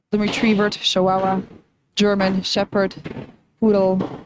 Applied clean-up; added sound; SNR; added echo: neural mask model RNNoise.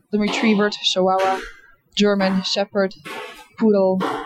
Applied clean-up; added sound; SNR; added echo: classical method Wiener filter.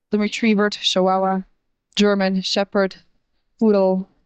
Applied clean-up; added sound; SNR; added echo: neural mask model DeepFilterNet 3.